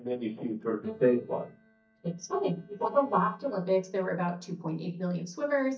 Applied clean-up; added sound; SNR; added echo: neural mask model DeepFilterNet 3.